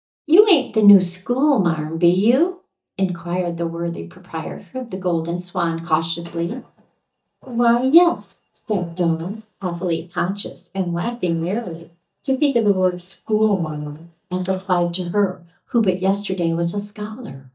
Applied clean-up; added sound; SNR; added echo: neural mask model DeepFilterNet 3.